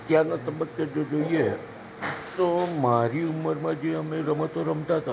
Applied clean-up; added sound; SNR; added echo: none; none; none; none.